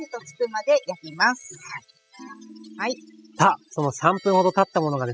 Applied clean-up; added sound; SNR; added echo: classical method spectral subtraction.